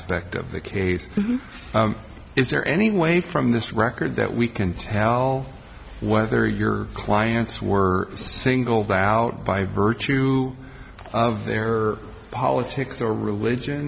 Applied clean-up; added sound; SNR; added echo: none; none; none; none.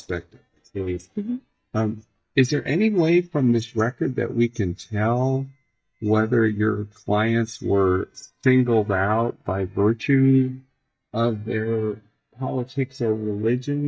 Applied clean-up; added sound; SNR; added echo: neural mask model DeepFilterNet 3.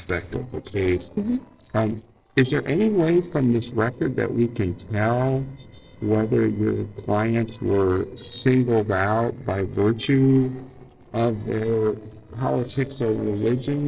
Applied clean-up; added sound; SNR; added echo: neural separator model SepFormer DNS4.